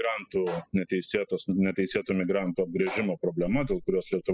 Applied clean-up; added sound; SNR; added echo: classical method spectral subtraction.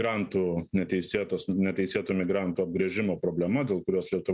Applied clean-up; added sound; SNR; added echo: none; none; none; none.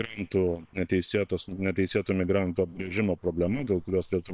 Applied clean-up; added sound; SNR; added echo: neural separator model SepFormer WHAM!.